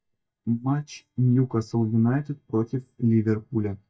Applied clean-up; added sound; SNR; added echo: neural mask model DeepFilterNet 3.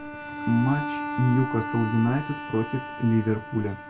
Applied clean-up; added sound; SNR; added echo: none; Bowed string instrument; 8 dB; reverberation time 0.2 s.